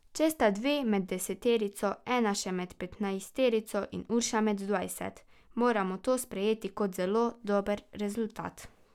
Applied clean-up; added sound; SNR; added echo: none; none; none; none.